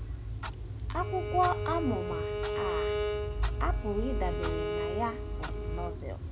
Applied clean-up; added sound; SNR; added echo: none; Bowed string instrument + Clock; -3 dB; none.